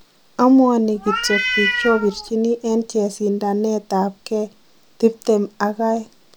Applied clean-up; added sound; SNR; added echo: none; Meow; 3 dB; none.